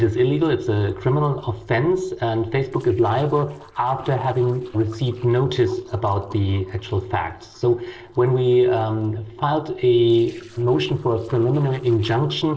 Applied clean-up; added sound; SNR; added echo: neural separator model SepFormer DNS4.